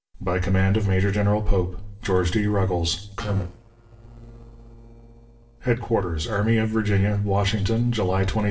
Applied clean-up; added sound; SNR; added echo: neural separator model SepFormer DNS4.